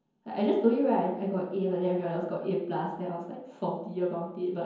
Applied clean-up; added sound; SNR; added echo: none; none; none; reverberation time 0.9 s.